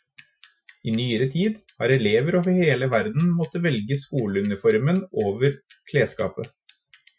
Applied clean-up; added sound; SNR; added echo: classical method Wiener filter.